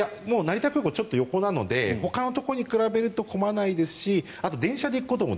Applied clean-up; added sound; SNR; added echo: none; none; none; none.